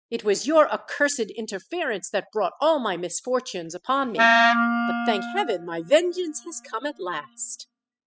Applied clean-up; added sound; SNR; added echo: classical method spectral subtraction.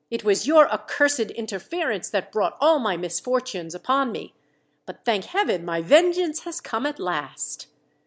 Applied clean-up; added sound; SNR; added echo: none; none; none; none.